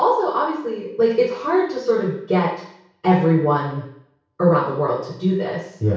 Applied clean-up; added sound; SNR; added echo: none; none; none; reverberation time 0.6 s.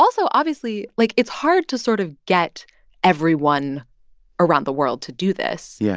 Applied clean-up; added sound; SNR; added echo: none; none; none; none.